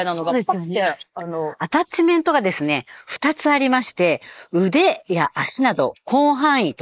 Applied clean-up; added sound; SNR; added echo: neural mask model Resemble Enhance denoiser.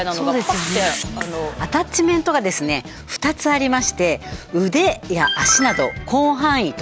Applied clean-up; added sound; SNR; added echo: none; Whoosh, swoosh, swish; 12 dB; none.